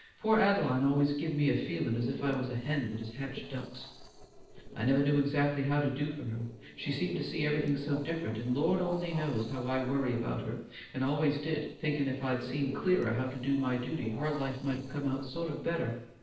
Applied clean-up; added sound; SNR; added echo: neural separator model SepFormer DNS4.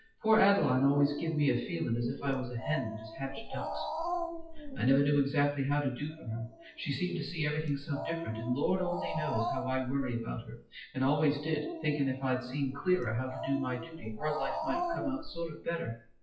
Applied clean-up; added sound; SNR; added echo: classical method WPE with log-MMSE.